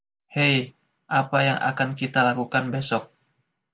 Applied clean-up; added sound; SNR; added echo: none; none; none; none.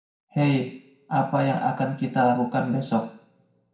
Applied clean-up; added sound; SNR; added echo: none; none; none; reverberation time 0.5 s.